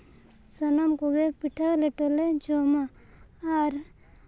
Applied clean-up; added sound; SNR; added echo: none; none; none; none.